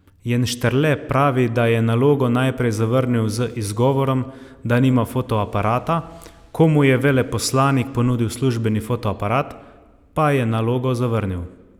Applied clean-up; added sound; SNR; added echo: none; none; none; none.